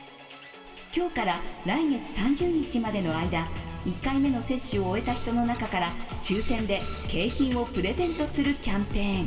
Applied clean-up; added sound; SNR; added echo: none; Printer; 16 dB; reverberation time 2.0 s.